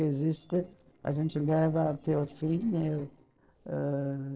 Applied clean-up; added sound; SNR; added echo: neural separator model SepFormer DNS4.